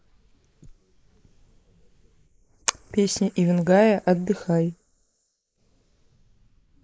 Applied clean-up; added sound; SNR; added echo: neural mask model Resemble Enhance denoiser.